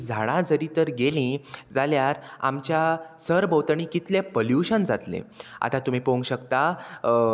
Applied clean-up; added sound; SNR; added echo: none; none; none; none.